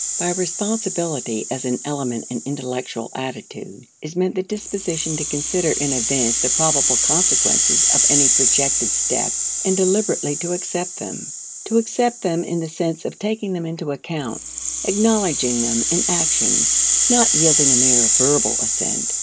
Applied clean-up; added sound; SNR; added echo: none; Rattle (instrument); -3 dB; none.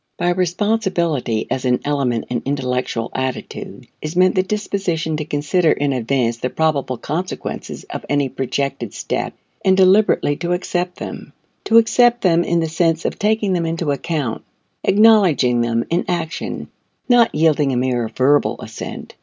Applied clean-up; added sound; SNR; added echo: none; none; none; none.